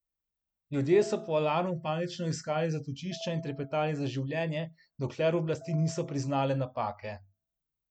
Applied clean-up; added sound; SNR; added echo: none; Piano; 20 dB; none.